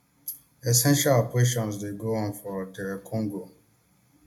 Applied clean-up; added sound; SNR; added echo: none; none; none; reverberation time 0.2 s.